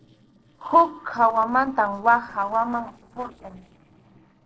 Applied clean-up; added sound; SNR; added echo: neural separator model SepFormer DNS4.